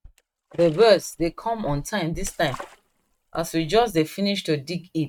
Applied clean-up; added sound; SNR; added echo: neural mask model RNNoise.